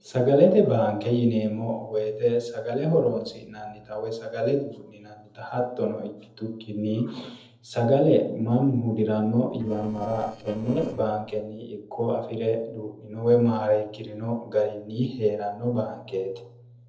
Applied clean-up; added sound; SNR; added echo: neural separator model SepFormer DNS4.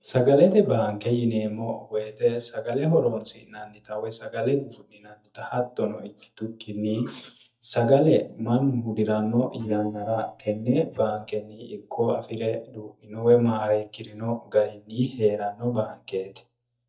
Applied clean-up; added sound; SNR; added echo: neural mask model DeepFilterNet 3.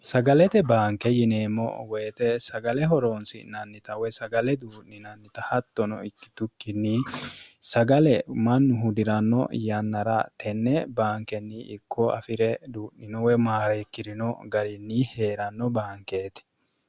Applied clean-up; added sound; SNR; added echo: none; none; none; none.